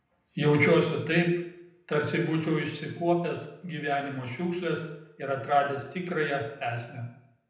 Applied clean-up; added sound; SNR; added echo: none; none; none; reverberation time 0.7 s.